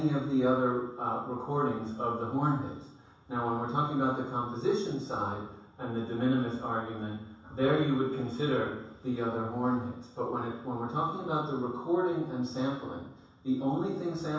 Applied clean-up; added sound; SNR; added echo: none; none; none; reverberation time 0.7 s.